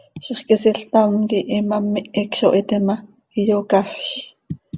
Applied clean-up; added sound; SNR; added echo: none; none; none; none.